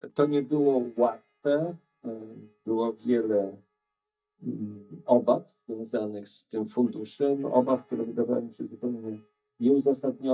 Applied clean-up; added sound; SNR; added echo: neural mask model DeepFilterNet 3.